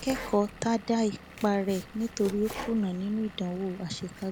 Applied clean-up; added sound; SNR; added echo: none; Domestic sounds, home sounds + Engine / Vehicle; 14 dB; none.